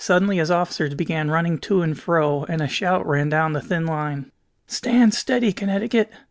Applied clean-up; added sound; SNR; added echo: none; none; none; none.